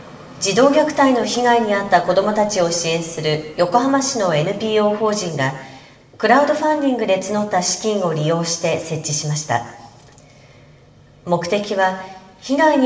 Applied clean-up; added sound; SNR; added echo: none; none; none; reverberation time 1.0 s.